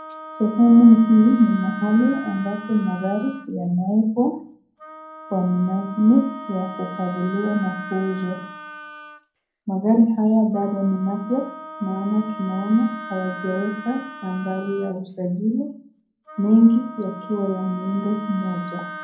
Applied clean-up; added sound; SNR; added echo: none; Wind instrument, woodwind instrument; 16 dB; reverberation time 0.6 s.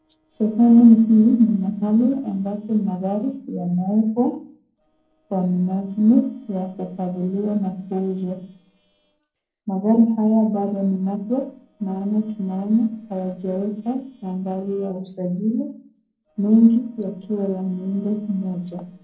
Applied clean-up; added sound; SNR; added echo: neural separator model SepFormer DNS4.